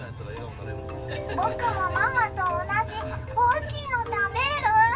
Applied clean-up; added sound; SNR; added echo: none; Train; 13 dB; reverberation time 0.2 s.